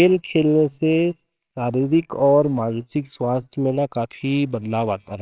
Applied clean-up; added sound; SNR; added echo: neural separator model SepFormer WHAMR!.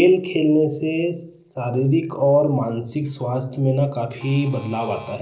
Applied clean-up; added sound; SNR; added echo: neural separator model SepFormer DNS4.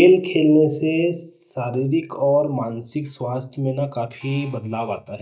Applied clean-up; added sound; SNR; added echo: neural mask model DeepFilterNet 3.